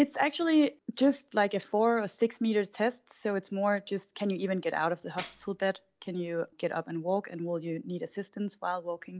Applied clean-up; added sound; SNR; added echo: none; Tambourine; 19 dB; none.